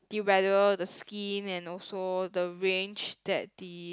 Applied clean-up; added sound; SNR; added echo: none; none; none; none.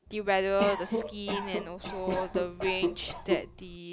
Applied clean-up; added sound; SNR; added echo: none; Cough; 3 dB; none.